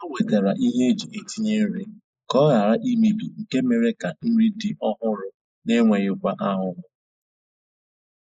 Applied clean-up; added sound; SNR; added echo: neural mask model Resemble Enhance denoiser.